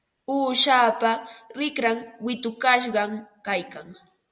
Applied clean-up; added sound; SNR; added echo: none; none; none; none.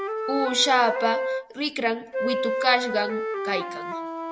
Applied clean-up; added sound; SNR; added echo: none; Wind instrument, woodwind instrument; 3 dB; none.